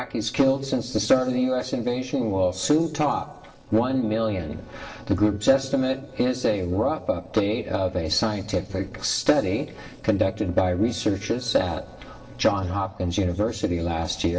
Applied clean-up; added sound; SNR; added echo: neural separator model SepFormer DNS4.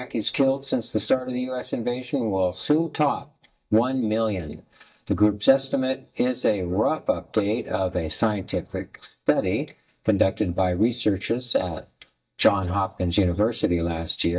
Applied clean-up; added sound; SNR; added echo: neural mask model DeepFilterNet 3.